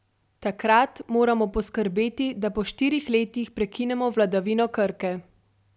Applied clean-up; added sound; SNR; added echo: none; none; none; none.